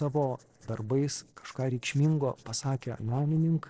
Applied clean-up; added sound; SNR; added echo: neural separator model SepFormer DNS4.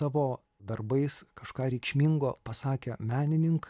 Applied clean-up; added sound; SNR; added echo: none; none; none; none.